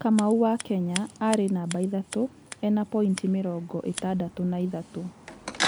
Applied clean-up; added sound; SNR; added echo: none; Scissors; 12 dB; none.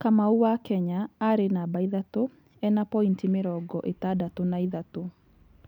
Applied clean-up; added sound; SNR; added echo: none; none; none; none.